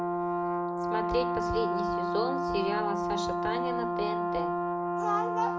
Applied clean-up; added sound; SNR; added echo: none; Brass instrument; -4 dB; reverberation time 0.4 s.